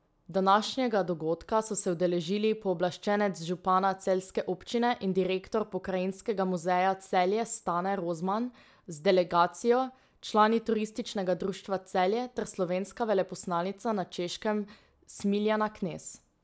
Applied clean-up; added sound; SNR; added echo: none; none; none; none.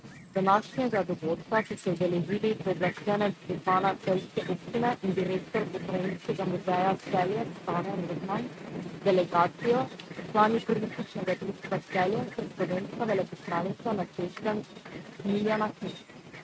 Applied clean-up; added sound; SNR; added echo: neural mask model RNNoise.